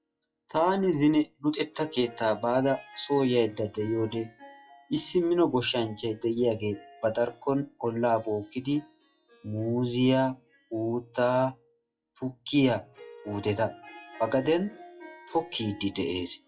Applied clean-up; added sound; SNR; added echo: classical method WPE with log-MMSE.